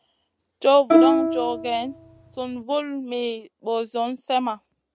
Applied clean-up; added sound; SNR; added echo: none; Plucked string instrument; -4 dB; none.